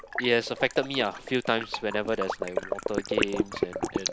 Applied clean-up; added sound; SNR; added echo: none; Liquid; 3 dB; none.